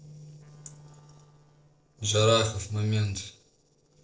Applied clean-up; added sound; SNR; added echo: neural separator model SepFormer DNS4.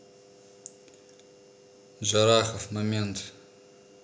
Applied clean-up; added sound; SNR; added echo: none; none; none; none.